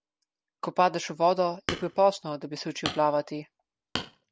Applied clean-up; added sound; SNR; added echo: none; Hammer; 11 dB; none.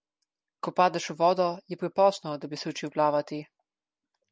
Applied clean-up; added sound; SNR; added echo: none; none; none; none.